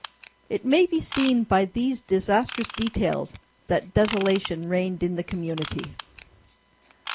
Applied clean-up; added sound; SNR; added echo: none; Ratchet, pawl / Tools; 15 dB; none.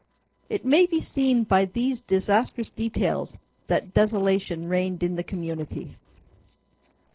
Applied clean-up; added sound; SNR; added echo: neural separator model SepFormer DNS4.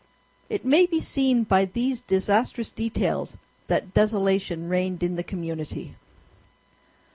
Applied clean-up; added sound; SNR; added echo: none; none; none; none.